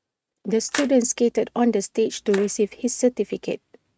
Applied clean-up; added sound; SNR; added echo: neural mask model RNNoise.